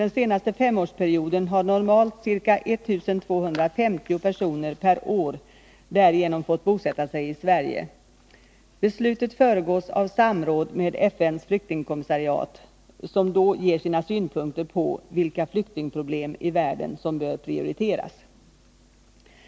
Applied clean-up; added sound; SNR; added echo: none; none; none; none.